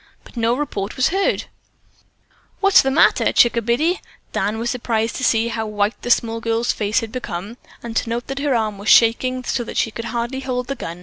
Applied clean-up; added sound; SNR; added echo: none; none; none; none.